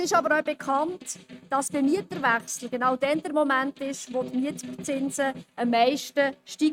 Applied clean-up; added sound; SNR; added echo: neural mask model RNNoise.